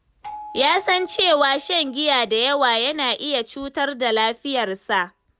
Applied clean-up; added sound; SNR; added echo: none; Doorbell; 18 dB; none.